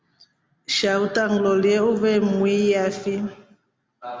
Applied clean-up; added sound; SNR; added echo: none; none; none; none.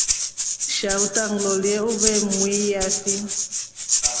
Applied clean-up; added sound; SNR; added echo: none; Rattle (instrument); -1 dB; none.